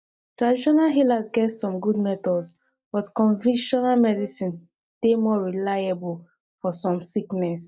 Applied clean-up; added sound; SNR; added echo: neural mask model DeepFilterNet 3.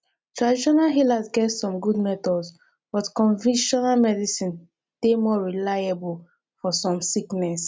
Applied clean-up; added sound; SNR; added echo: none; none; none; none.